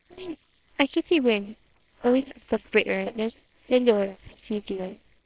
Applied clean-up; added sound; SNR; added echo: neural separator model SepFormer WHAMR!.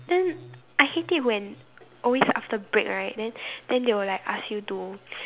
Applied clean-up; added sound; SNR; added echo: none; none; none; none.